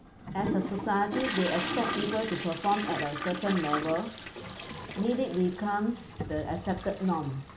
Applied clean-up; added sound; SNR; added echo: none; Toilet flush; 5 dB; none.